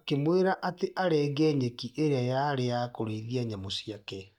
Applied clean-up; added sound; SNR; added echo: neural mask model DeepFilterNet 3.